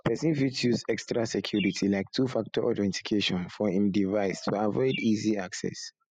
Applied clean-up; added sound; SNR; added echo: classical method spectral subtraction.